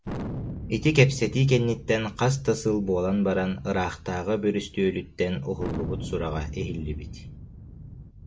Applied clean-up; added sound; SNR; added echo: none; Thunder; 12 dB; none.